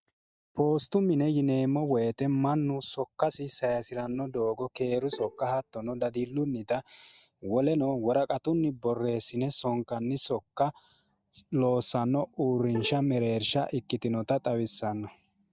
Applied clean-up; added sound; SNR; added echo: neural mask model DeepFilterNet 3.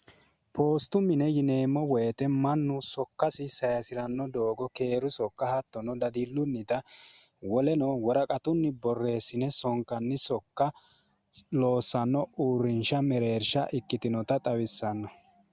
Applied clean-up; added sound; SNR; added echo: none; none; none; none.